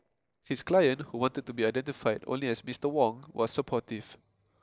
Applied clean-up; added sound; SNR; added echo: neural separator model SepFormer DNS4.